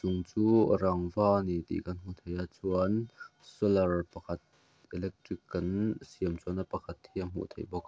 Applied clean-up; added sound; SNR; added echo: none; none; none; none.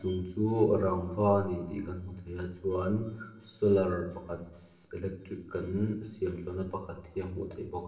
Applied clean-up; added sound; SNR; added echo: none; none; none; reverberation time 0.9 s.